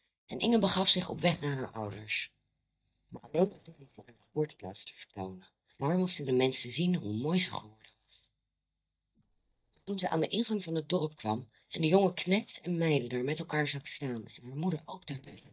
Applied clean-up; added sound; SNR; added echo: neural mask model DeepFilterNet 3.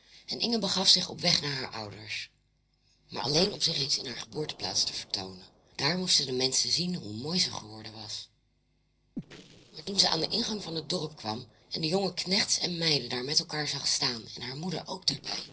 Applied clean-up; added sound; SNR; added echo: neural separator model SepFormer DNS4.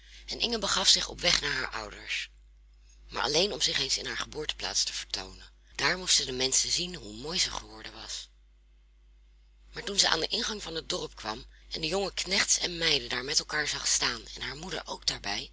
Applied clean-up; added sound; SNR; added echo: none; none; none; none.